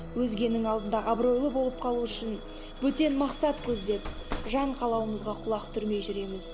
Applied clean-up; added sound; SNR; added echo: none; Bus / Alarm; 11 dB; none.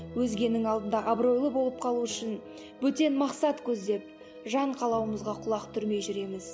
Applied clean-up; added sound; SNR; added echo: none; none; none; none.